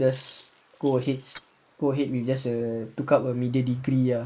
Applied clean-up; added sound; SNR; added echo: neural mask model Resemble Enhance denoiser.